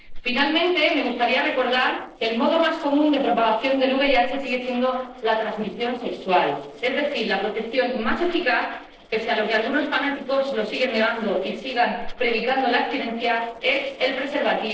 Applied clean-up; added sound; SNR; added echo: neural separator model SepFormer DNS4.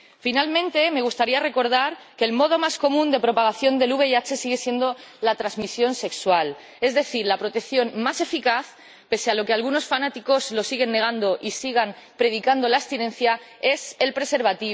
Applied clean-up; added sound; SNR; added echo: none; none; none; none.